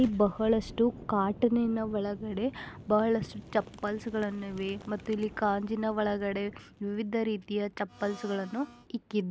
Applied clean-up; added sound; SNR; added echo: none; Boom + Domestic sounds, home sounds; 18 dB; none.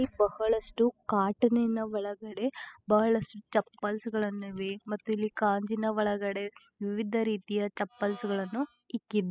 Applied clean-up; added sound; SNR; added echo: classical method spectral subtraction.